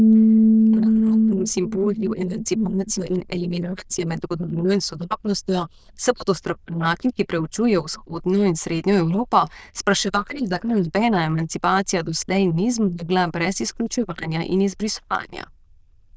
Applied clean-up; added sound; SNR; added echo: neural diffusion model UNIVERSE++.